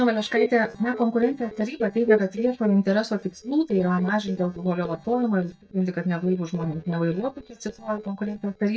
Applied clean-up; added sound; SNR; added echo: neural mask model DeepFilterNet 3.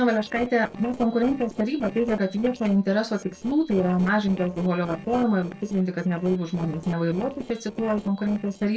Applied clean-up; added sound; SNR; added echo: neural separator model SepFormer DNS4.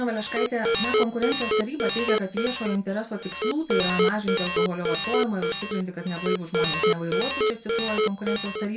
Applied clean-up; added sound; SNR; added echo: none; Alarm; -4 dB; reverberation time 0.3 s.